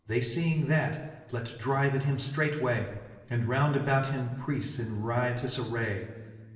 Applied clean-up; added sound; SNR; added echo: neural separator model SepFormer DNS4.